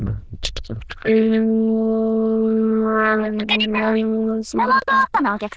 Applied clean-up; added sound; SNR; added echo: neural diffusion model UNIVERSE++.